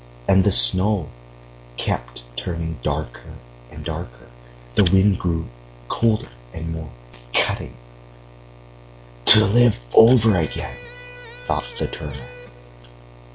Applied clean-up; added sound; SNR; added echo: none; Electric guitar; 18 dB; none.